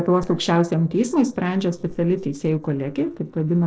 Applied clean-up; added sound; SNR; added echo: neural separator model SepFormer DNS4.